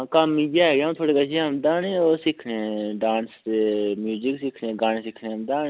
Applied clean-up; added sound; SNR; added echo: none; none; none; none.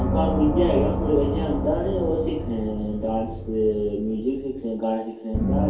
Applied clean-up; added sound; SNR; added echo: none; Gong; 2 dB; reverberation time 2.4 s.